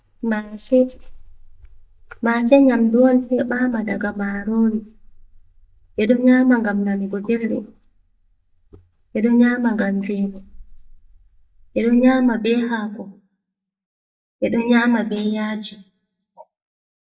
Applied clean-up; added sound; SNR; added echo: neural mask model DeepFilterNet 3.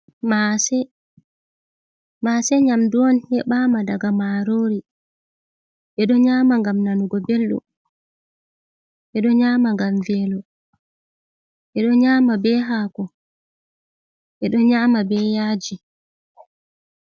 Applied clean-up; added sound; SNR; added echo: none; none; none; none.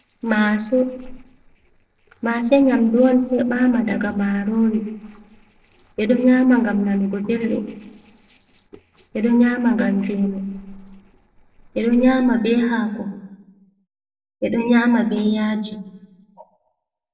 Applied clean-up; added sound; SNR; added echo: neural separator model SepFormer DNS4.